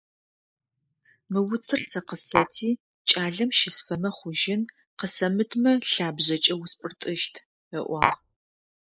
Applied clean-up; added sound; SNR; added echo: neural mask model Resemble Enhance denoiser.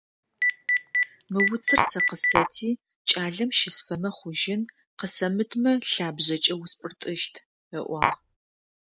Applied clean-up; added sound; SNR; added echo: none; Telephone + Tap; -2 dB; none.